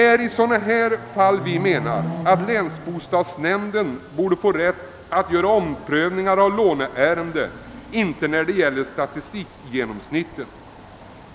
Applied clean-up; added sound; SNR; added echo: none; Chatter / Car passing by / Motorcycle / Traffic noise, roadway noise / Accelerating, revving, vroom; 15 dB; none.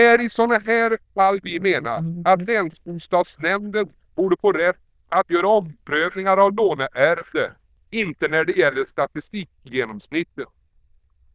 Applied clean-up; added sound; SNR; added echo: neural diffusion model UNIVERSE++.